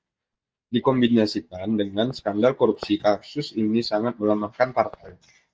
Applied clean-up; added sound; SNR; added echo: neural mask model DeepFilterNet 3.